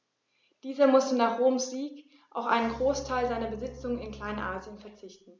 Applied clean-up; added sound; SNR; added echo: none; Bowed string instrument; 17 dB; none.